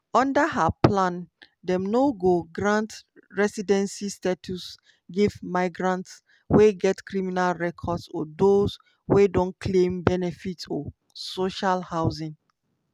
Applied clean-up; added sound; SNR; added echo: none; none; none; none.